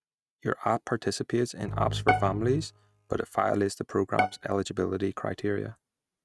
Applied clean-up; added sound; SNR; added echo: neural mask model RNNoise.